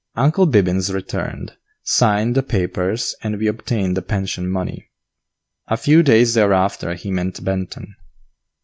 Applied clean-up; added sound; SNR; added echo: none; none; none; none.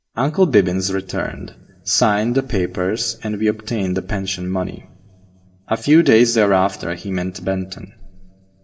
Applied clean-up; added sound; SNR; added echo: none; none; none; reverberation time 0.4 s.